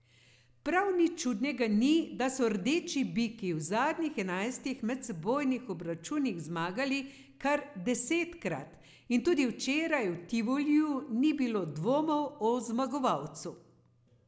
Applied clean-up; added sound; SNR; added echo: none; none; none; none.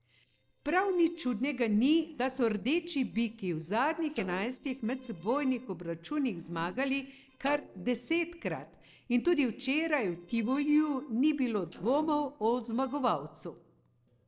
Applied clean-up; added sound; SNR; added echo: neural separator model SepFormer DNS4.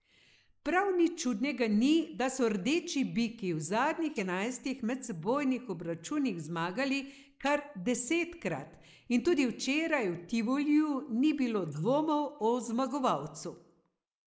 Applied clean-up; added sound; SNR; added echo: neural mask model Resemble Enhance denoiser.